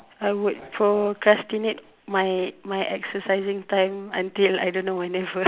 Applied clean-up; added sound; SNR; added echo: none; none; none; none.